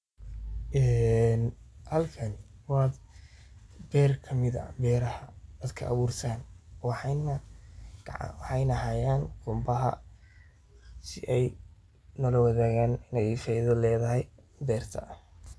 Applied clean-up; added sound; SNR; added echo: none; none; none; none.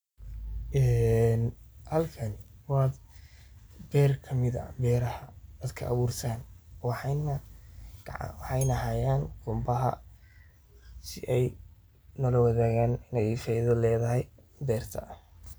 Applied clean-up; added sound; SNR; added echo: none; Bell; 20 dB; none.